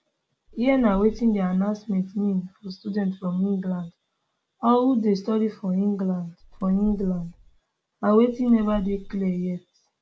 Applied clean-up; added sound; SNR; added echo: none; Bird; 15 dB; none.